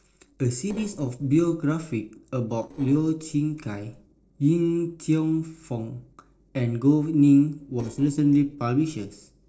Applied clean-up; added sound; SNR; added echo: neural separator model SepFormer DNS4.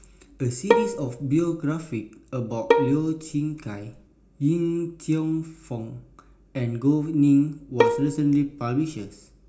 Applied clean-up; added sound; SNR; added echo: none; Bowed string instrument; 1 dB; reverberation time 0.4 s.